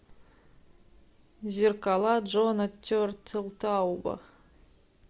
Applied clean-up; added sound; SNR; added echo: none; none; none; none.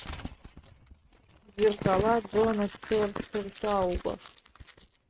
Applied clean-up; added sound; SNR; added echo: neural mask model RNNoise.